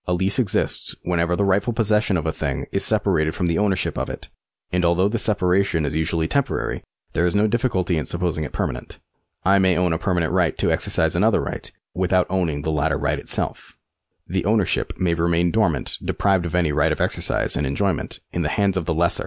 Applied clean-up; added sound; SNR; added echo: none; none; none; none.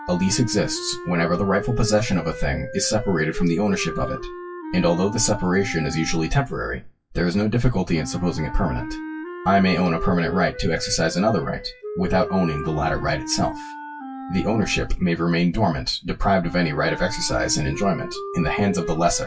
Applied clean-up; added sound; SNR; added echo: classical method WPE with log-MMSE.